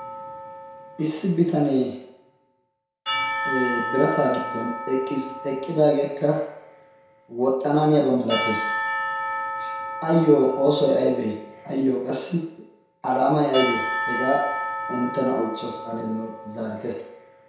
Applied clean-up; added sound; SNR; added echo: none; Church bell / Percussion; 7 dB; reverberation time 0.7 s.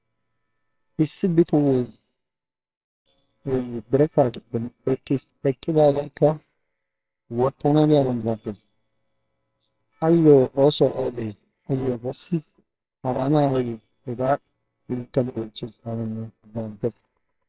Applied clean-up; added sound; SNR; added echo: neural separator model SepFormer WHAMR!.